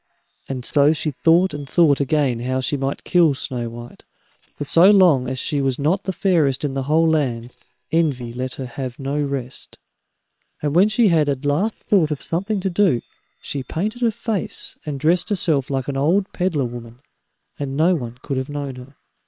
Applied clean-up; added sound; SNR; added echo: neural separator model SepFormer WHAM!.